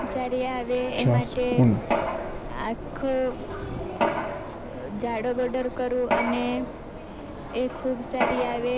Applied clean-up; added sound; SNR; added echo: none; Clock + Mechanisms; 0 dB; none.